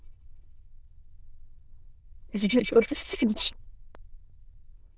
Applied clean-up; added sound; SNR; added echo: neural diffusion model UNIVERSE++.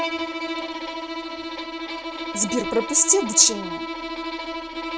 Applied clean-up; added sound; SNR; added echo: none; Bowed string instrument; 5 dB; none.